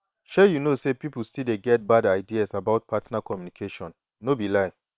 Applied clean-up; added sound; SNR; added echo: neural separator model SepFormer WHAM!.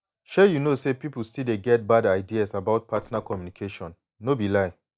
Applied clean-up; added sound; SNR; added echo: neural mask model DeepFilterNet 3.